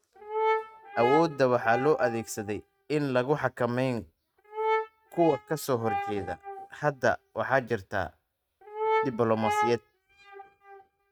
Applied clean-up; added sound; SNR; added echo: neural mask model RNNoise.